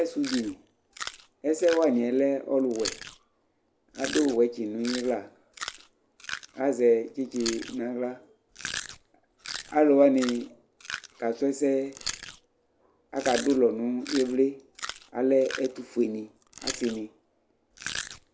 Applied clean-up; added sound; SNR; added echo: none; Chewing, mastication; 13 dB; none.